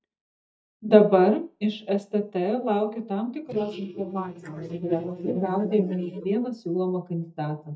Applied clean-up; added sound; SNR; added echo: neural mask model DeepFilterNet 3.